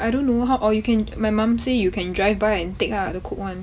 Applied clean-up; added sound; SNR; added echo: none; none; none; none.